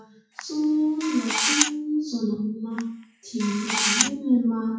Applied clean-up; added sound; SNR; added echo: classical method WPE with log-MMSE.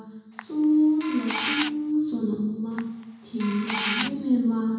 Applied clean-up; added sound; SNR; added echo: none; Camera; 4 dB; reverberation time 1.2 s.